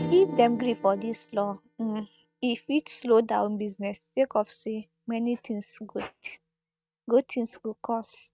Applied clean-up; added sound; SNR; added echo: neural mask model RNNoise.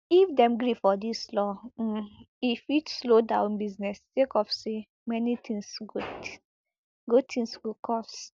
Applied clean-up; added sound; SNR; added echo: none; none; none; none.